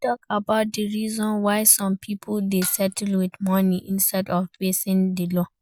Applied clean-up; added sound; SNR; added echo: none; Dishes, pots, and pans; 18 dB; none.